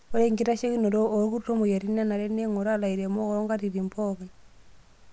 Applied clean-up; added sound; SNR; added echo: none; none; none; none.